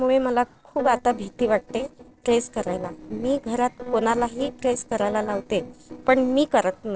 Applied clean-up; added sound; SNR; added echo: neural separator model SepFormer DNS4.